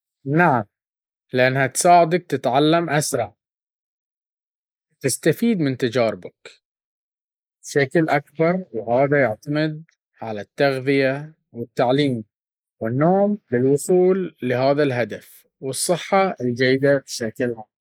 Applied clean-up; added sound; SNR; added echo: neural mask model Resemble Enhance denoiser.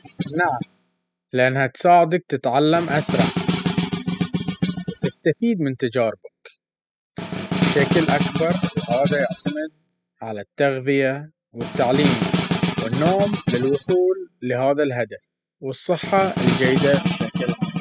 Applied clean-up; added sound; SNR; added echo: classical method spectral subtraction.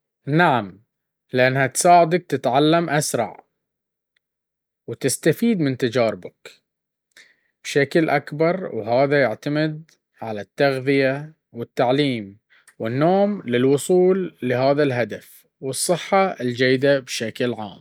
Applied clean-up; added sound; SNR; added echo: none; none; none; none.